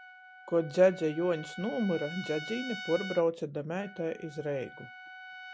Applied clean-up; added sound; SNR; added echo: none; Trumpet; 14 dB; none.